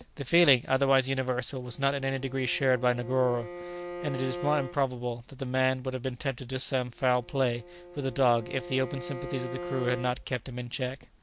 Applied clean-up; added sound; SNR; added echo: none; Bowed string instrument; 13 dB; none.